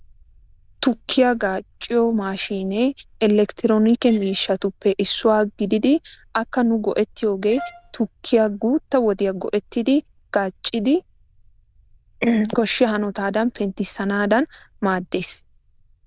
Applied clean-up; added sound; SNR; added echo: neural diffusion model UNIVERSE++.